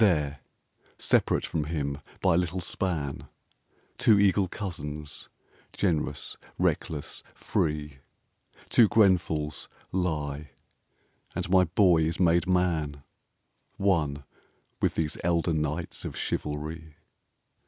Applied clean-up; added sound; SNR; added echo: none; none; none; none.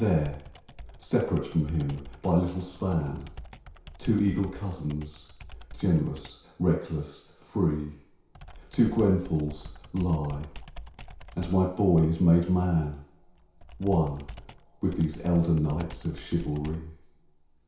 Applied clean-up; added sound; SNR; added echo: none; Computer keyboard; 17 dB; reverberation time 0.6 s.